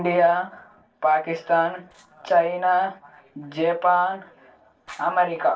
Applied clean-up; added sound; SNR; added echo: neural separator model SepFormer DNS4.